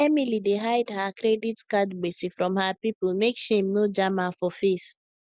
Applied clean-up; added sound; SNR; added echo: none; none; none; none.